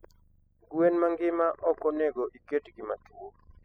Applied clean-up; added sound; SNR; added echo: classical method spectral subtraction.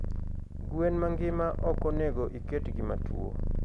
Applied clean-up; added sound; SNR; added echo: none; Purr; -1 dB; none.